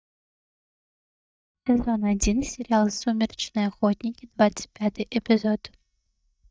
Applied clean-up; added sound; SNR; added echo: neural mask model DeepFilterNet 3.